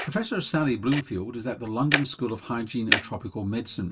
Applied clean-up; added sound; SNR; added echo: none; Tick-tock; 4 dB; reverberation time 0.2 s.